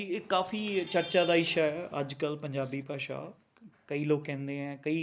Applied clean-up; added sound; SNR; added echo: none; Traffic noise, roadway noise / Vehicle horn, car horn, honking; 15 dB; none.